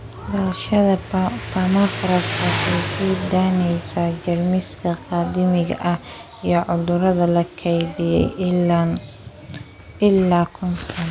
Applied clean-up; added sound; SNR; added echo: none; Motorcycle; 12 dB; none.